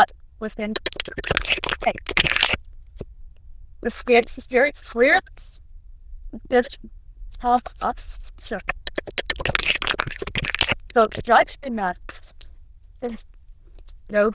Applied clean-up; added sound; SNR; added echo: neural diffusion model UNIVERSE++.